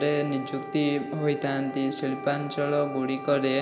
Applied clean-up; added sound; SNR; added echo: none; Wind instrument, woodwind instrument; 13 dB; none.